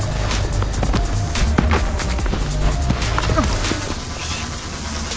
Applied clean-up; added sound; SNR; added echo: none; Gunshot, gunfire; 10 dB; none.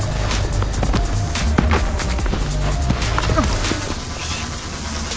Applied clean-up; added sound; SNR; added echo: none; none; none; none.